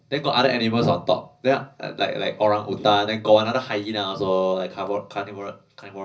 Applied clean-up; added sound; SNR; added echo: none; none; none; reverberation time 0.4 s.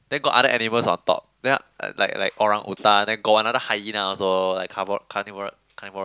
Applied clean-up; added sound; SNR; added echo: none; none; none; none.